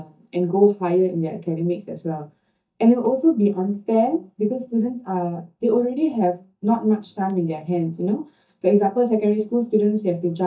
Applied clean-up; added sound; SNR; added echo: neural mask model DeepFilterNet 3.